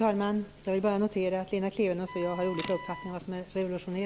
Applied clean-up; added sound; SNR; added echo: none; Wind instrument, woodwind instrument; 15 dB; none.